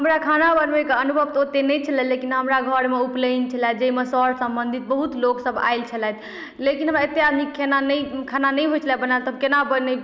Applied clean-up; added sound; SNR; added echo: none; none; none; none.